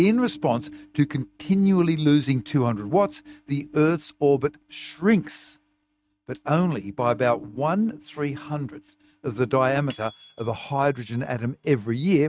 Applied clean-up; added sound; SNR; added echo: neural mask model RNNoise.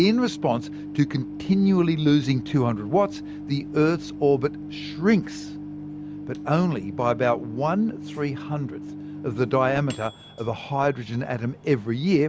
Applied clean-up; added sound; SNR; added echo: none; Microwave oven; 12 dB; none.